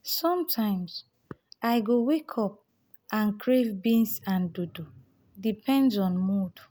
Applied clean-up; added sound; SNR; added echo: none; none; none; none.